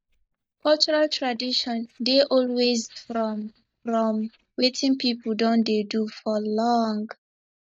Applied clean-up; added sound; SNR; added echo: neural mask model DeepFilterNet 3.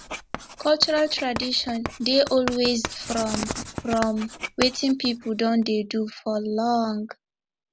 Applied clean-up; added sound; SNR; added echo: none; Writing; 10 dB; none.